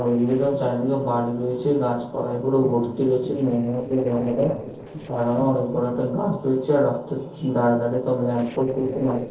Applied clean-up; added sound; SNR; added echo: neural separator model SepFormer DNS4.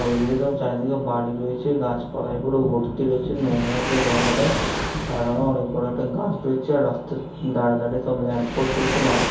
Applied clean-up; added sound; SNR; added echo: none; Waves, surf; 7 dB; reverberation time 0.6 s.